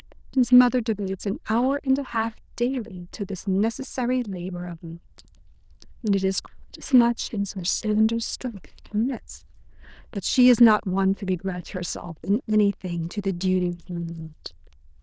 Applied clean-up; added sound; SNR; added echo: neural diffusion model UNIVERSE++.